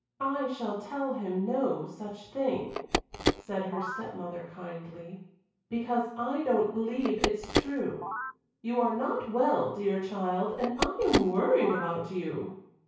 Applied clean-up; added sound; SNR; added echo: none; Telephone; 4 dB; reverberation time 0.6 s.